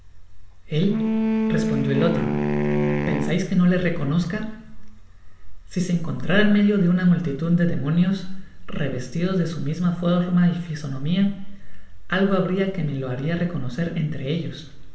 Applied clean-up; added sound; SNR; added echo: none; Wind instrument, woodwind instrument; 2 dB; reverberation time 0.9 s.